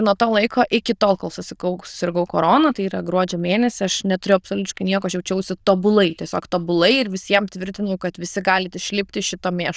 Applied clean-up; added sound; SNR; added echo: neural diffusion model UNIVERSE++.